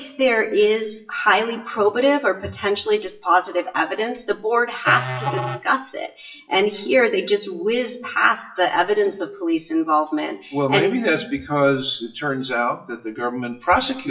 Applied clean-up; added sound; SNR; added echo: classical method WPE with log-MMSE.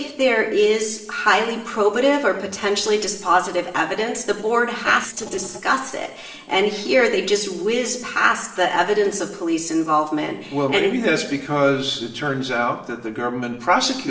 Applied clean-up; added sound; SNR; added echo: neural separator model SepFormer DNS4.